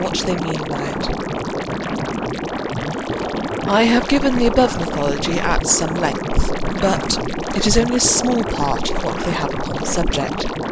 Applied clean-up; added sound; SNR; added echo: none; Meow + Liquid; 1 dB; none.